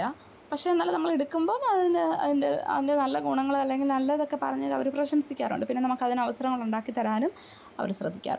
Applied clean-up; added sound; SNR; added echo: none; none; none; none.